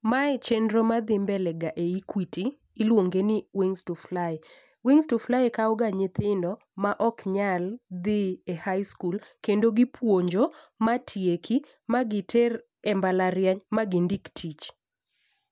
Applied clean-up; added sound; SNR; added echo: none; none; none; none.